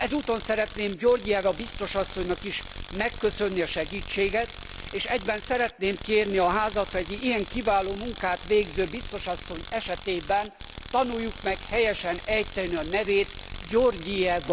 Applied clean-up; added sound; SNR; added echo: none; Tools; 10 dB; none.